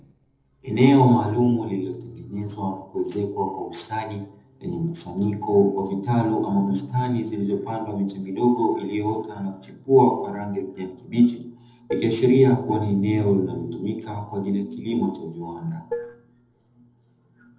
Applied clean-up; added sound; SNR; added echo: neural separator model SepFormer DNS4.